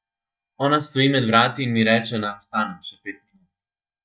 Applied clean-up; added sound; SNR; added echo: neural mask model DeepFilterNet 3.